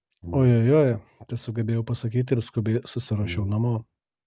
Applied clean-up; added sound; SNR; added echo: none; Brass instrument; 15 dB; none.